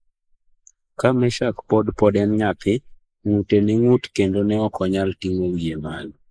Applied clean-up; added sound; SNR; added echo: neural mask model Resemble Enhance denoiser.